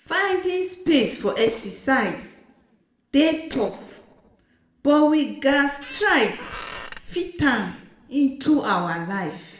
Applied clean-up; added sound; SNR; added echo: neural separator model SepFormer DNS4.